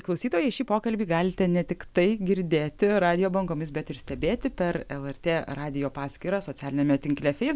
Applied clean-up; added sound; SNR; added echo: none; none; none; none.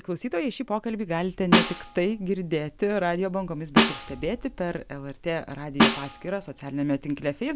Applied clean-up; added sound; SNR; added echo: none; Snare drum; -1 dB; none.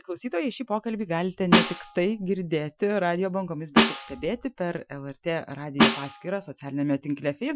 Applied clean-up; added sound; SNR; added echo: classical method Wiener filter.